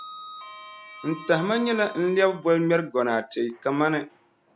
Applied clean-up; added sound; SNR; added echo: none; Sliding door; 19 dB; none.